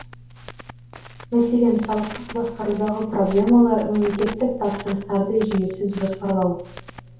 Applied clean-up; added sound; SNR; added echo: none; Crackle; 17 dB; reverberation time 0.6 s.